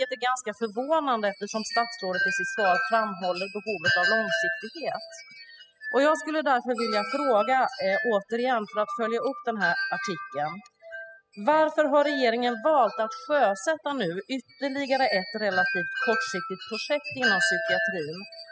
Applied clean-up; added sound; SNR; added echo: classical method spectral subtraction.